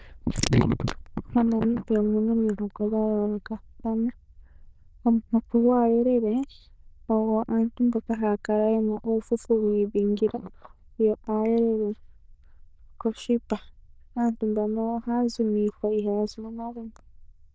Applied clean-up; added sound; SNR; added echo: neural diffusion model UNIVERSE++.